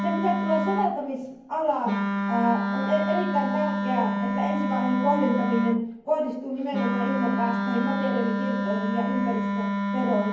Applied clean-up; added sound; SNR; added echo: none; Wind instrument, woodwind instrument; 0 dB; reverberation time 0.9 s.